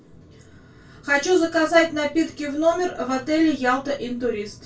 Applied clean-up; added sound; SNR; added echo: none; none; none; reverberation time 0.2 s.